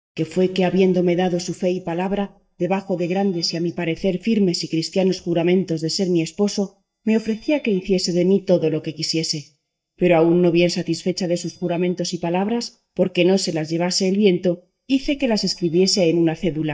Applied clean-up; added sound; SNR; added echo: neural mask model DeepFilterNet 3.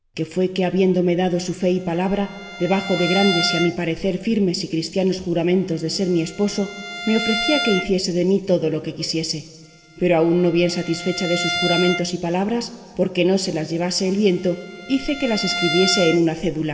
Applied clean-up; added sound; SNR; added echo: none; Bowed string instrument; 10 dB; reverberation time 2.1 s.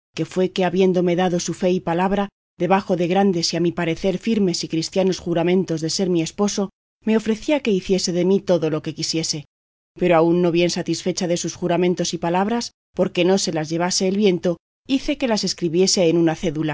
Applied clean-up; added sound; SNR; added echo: none; none; none; none.